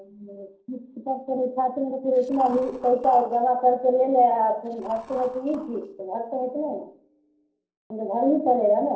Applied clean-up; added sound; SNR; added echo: neural separator model SepFormer DNS4.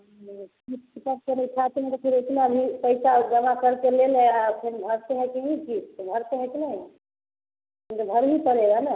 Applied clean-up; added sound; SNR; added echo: none; none; none; none.